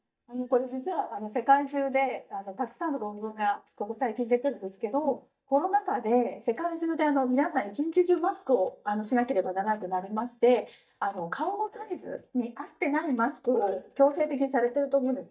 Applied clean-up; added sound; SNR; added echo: neural mask model DeepFilterNet 3.